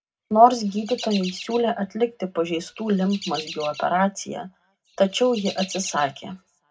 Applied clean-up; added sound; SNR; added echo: none; Chirp, tweet; 17 dB; reverberation time 0.2 s.